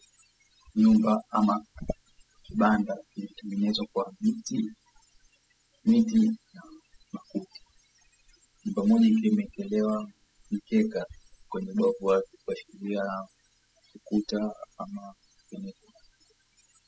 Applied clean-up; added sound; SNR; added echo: classical method spectral subtraction.